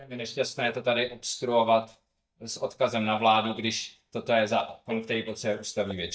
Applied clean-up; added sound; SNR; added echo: neural mask model DeepFilterNet 3.